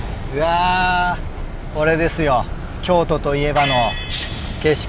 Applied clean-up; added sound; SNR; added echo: none; none; none; none.